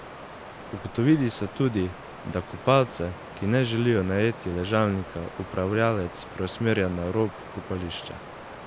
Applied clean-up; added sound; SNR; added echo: none; Water; 14 dB; none.